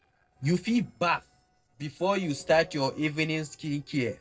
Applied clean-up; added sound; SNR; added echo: neural separator model SepFormer DNS4.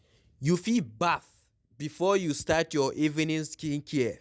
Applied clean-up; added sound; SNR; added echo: none; none; none; none.